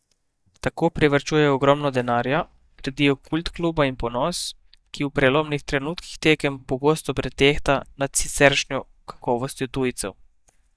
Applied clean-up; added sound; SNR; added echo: neural mask model DeepFilterNet 3.